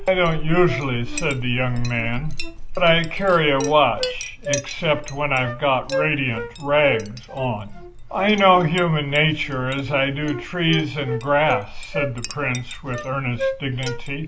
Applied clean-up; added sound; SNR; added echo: none; Wind instrument, woodwind instrument + Chink, clink; 7 dB; none.